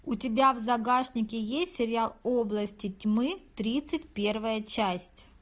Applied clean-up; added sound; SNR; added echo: none; none; none; none.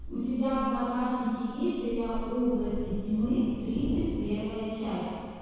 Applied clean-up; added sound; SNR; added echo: none; Thunder; 9 dB; reverberation time 2.0 s.